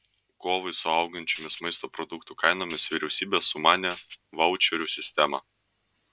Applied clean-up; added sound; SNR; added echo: none; Tambourine; 6 dB; none.